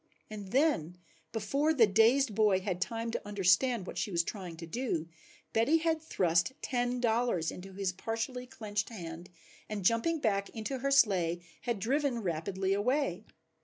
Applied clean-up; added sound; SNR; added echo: none; none; none; none.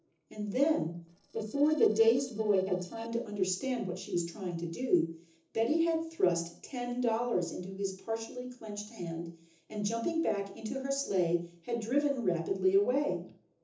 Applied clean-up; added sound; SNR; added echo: neural separator model SepFormer DNS4.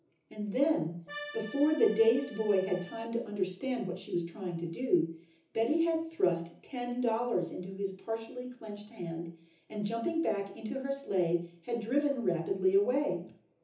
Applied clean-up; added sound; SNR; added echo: none; Accordion; 13 dB; reverberation time 0.6 s.